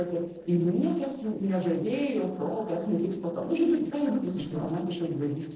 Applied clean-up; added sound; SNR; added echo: neural separator model SepFormer DNS4.